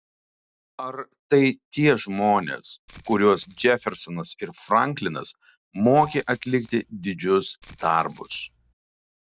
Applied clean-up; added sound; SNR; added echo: none; Rattle (instrument); 20 dB; none.